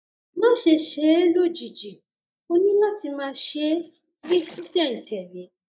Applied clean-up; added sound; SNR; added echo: neural mask model DeepFilterNet 3.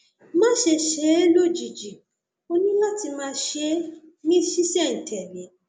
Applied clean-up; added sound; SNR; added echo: none; none; none; none.